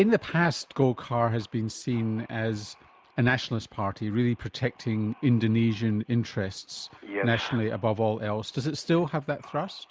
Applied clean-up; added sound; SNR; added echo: none; none; none; none.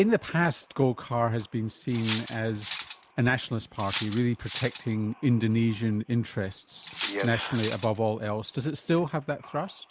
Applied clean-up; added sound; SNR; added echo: none; Cutlery, silverware; 2 dB; none.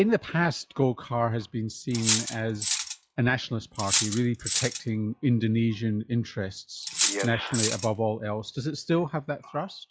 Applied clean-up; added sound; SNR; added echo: classical method log-MMSE.